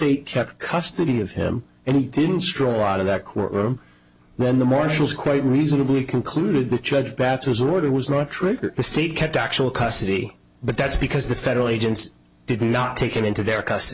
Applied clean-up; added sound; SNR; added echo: none; none; none; none.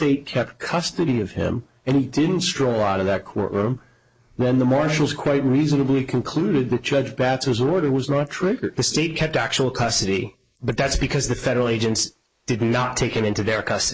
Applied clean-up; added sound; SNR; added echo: neural mask model Resemble Enhance denoiser.